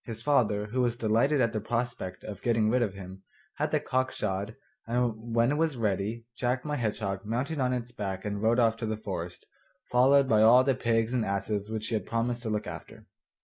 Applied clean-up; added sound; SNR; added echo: none; none; none; none.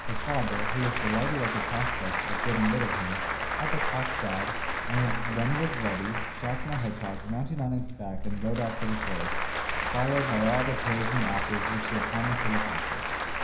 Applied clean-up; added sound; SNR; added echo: none; Applause / Crowd; -1 dB; reverberation time 0.9 s.